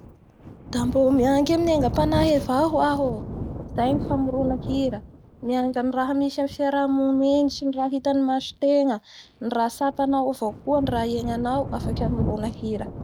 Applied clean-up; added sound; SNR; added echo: none; Thunder; 9 dB; none.